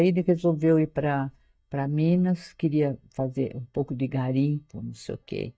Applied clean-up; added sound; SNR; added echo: neural mask model DeepFilterNet 3.